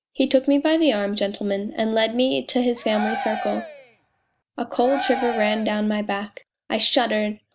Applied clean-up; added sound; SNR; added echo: none; Cheering; 8 dB; none.